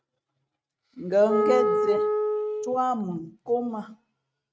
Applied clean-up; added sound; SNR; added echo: neural mask model RNNoise.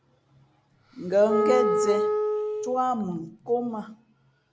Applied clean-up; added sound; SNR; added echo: none; Wind instrument, woodwind instrument; -2 dB; none.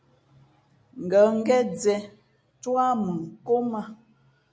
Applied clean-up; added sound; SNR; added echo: none; none; none; none.